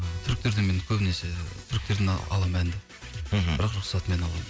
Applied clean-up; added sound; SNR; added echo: none; none; none; none.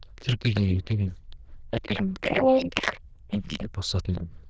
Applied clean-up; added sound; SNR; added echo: neural diffusion model UNIVERSE++.